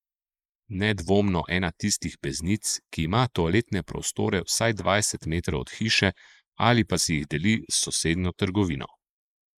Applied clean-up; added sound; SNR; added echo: neural mask model Resemble Enhance denoiser.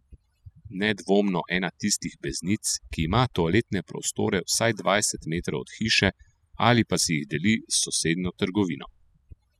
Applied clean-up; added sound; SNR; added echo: classical method spectral subtraction.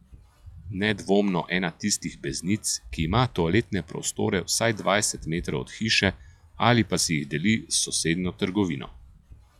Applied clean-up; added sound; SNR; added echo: classical method log-MMSE.